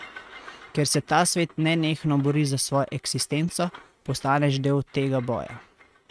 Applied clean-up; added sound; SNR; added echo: neural mask model RNNoise.